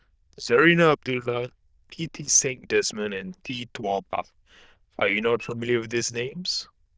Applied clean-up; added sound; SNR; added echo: neural diffusion model UNIVERSE++.